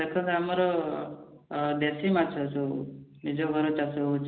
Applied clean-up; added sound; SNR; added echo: none; none; none; none.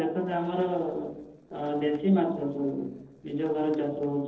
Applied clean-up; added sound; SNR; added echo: neural separator model SepFormer DNS4.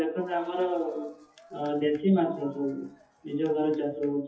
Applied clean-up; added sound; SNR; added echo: classical method WPE with log-MMSE.